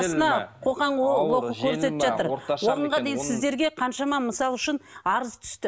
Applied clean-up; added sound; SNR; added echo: none; none; none; none.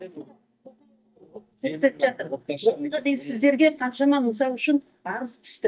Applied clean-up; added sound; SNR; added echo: neural mask model DeepFilterNet 3.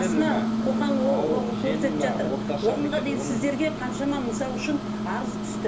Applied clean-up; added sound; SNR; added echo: none; Microwave oven; 2 dB; reverberation time 0.3 s.